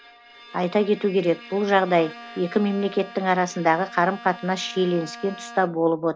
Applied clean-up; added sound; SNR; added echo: none; Bowed string instrument; 18 dB; none.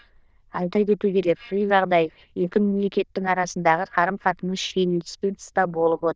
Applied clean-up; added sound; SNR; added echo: neural diffusion model UNIVERSE++.